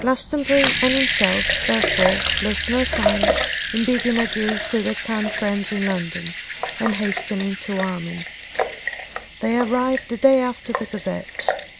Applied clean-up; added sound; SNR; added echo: none; Sink (filling or washing) / Water tap, faucet / Liquid; 0 dB; none.